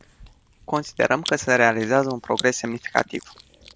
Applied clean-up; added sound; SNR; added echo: none; Chewing, mastication; 16 dB; none.